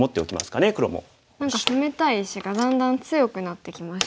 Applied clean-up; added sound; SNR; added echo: none; none; none; none.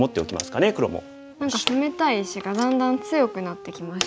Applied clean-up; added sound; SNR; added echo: none; Wind instrument, woodwind instrument; 16 dB; none.